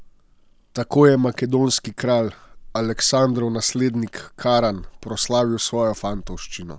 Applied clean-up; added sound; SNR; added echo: none; Meow / Purr; 19 dB; none.